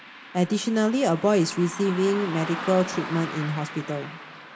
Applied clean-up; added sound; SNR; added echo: none; Car passing by; 12 dB; reverberation time 1.4 s.